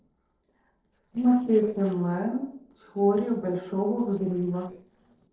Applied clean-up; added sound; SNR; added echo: neural separator model SepFormer DNS4.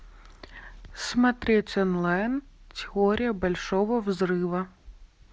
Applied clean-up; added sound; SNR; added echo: none; none; none; none.